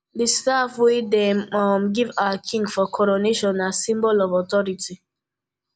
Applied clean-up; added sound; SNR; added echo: none; none; none; none.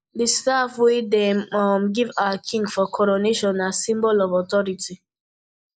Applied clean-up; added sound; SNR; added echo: neural mask model Resemble Enhance denoiser.